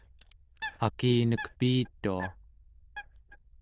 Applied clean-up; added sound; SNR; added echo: neural diffusion model UNIVERSE++.